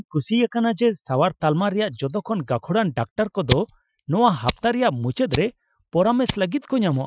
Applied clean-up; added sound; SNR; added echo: classical method Wiener filter.